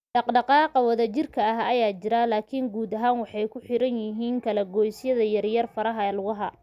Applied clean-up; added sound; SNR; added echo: none; none; none; none.